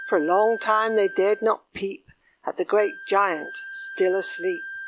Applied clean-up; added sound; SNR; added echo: none; Wind instrument, woodwind instrument; 14 dB; none.